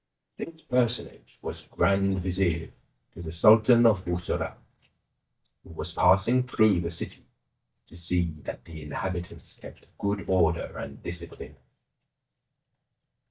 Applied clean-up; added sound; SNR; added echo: neural mask model DeepFilterNet 3.